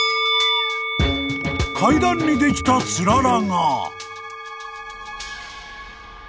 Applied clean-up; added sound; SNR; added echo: none; Musical instrument; 5 dB; none.